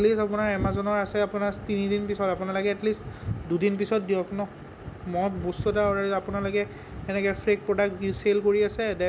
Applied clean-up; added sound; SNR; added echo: none; none; none; none.